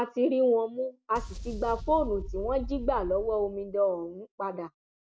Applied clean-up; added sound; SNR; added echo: none; Boom; 9 dB; none.